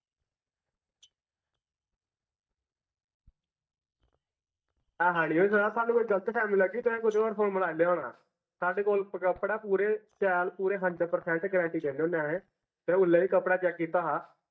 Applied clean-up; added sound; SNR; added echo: neural mask model DeepFilterNet 3.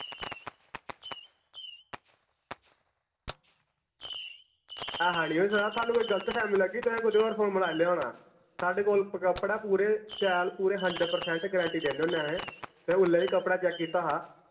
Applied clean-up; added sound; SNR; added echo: none; Fireworks; 13 dB; reverberation time 0.5 s.